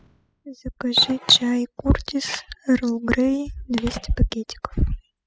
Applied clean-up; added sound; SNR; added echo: classical method spectral subtraction.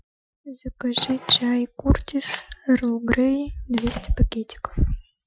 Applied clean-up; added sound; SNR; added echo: classical method Wiener filter.